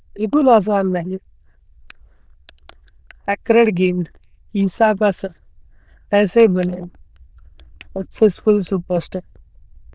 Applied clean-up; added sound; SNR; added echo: neural diffusion model UNIVERSE++.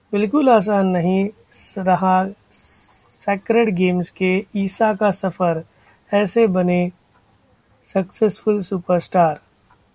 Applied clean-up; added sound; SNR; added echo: none; none; none; none.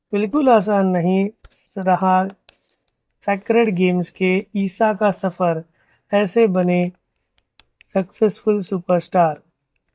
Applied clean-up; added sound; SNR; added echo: neural mask model DeepFilterNet 3.